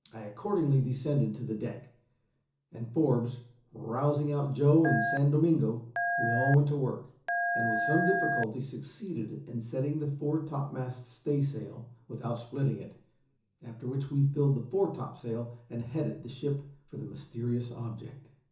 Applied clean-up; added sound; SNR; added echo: none; Telephone; 1 dB; reverberation time 0.7 s.